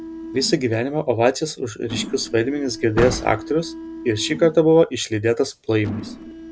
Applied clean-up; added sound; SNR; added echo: none; Mechanisms + Slam / Car; 12 dB; none.